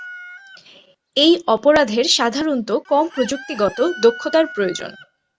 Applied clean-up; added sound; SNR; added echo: none; Chicken, rooster; 19 dB; none.